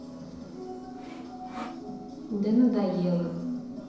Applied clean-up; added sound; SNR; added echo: none; Sawing; 15 dB; reverberation time 1.0 s.